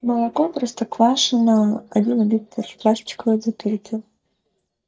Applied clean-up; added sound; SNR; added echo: neural mask model DeepFilterNet 3.